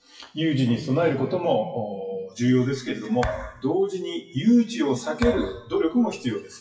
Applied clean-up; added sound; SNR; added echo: classical method WPE with log-MMSE.